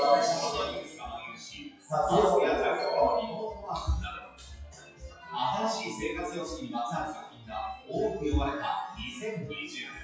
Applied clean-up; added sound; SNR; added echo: classical method WPE with log-MMSE.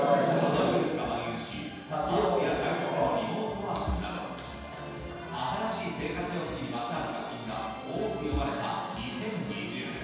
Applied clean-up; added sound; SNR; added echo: none; Bass drum / Thump, thud; 15 dB; reverberation time 1.2 s.